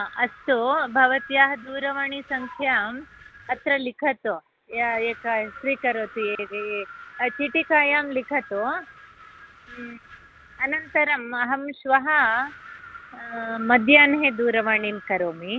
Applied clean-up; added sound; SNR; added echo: none; Wind; 19 dB; none.